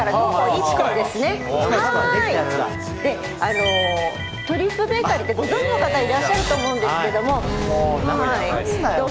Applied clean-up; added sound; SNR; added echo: none; Boom + Electric guitar; 13 dB; none.